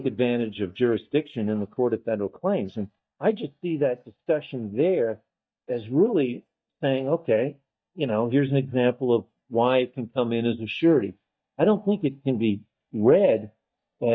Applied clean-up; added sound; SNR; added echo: neural mask model DeepFilterNet 3.